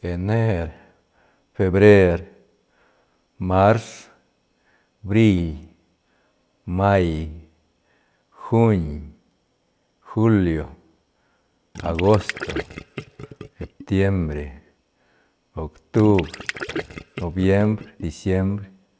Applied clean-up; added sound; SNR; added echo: none; Gurgling; 11 dB; none.